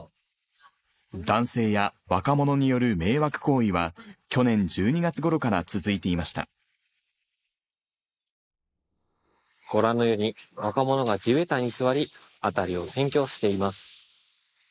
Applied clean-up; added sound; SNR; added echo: neural mask model Resemble Enhance denoiser.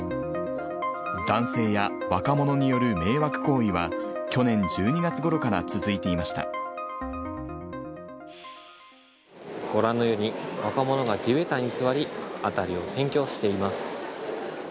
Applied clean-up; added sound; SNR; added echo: none; none; none; none.